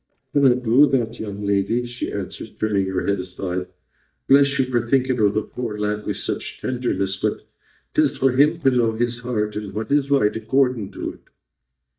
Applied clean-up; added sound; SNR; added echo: neural mask model DeepFilterNet 3.